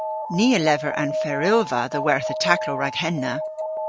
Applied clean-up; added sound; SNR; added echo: none; Alarm; 5 dB; none.